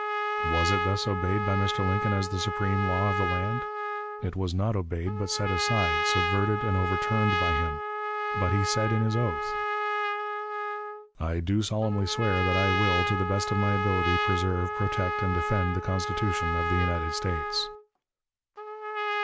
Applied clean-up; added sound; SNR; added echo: none; Trumpet; 1 dB; none.